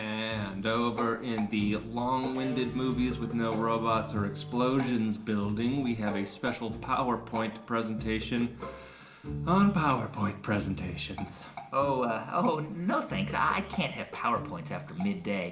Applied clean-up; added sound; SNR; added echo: none; Electric guitar; 11 dB; reverberation time 0.4 s.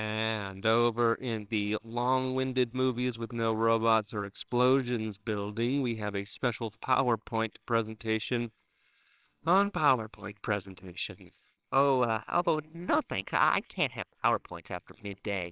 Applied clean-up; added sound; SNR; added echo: neural separator model SepFormer WHAMR!.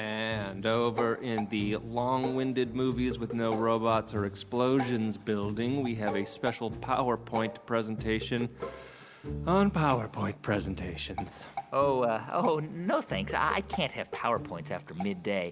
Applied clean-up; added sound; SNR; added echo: none; none; none; none.